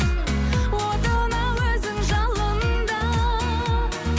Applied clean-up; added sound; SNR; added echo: none; none; none; none.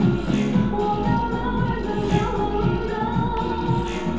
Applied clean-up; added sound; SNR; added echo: none; Alarm; 15 dB; reverberation time 0.8 s.